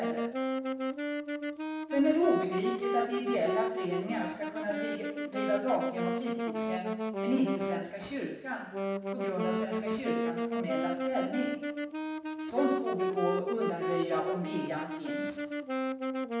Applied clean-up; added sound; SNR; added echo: none; Wind instrument, woodwind instrument; 0 dB; reverberation time 0.9 s.